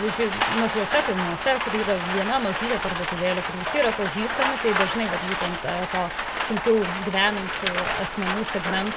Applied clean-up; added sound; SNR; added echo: none; Rain; 2 dB; none.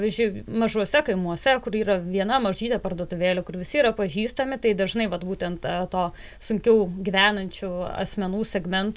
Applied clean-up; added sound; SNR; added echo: none; none; none; none.